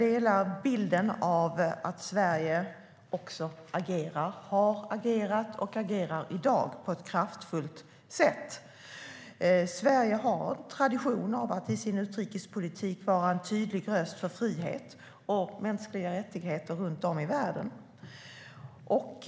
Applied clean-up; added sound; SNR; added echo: none; none; none; none.